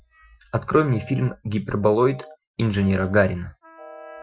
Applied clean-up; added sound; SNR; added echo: classical method Wiener filter.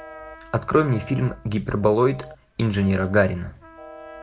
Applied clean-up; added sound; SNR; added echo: none; Trumpet + Telephone; 19 dB; none.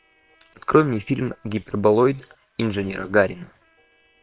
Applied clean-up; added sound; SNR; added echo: neural separator model SepFormer WHAM!.